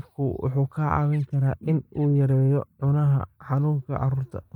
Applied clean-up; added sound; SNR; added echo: neural mask model DeepFilterNet 3.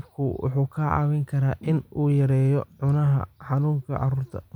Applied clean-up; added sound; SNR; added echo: none; none; none; none.